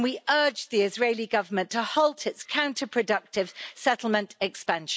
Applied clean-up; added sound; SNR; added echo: none; none; none; none.